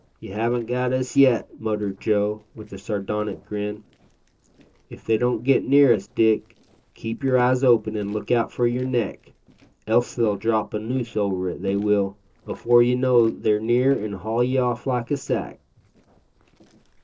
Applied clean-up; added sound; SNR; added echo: neural separator model SepFormer DNS4.